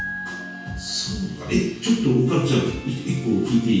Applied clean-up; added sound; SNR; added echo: none; Piano; 17 dB; reverberation time 0.6 s.